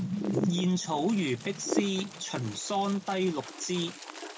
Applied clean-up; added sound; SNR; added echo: none; Wind; 8 dB; none.